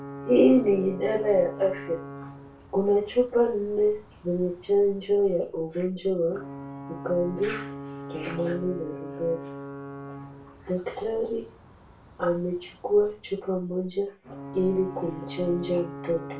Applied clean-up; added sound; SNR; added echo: none; Alarm / Ocean / Boat, Water vehicle; 14 dB; reverberation time 0.2 s.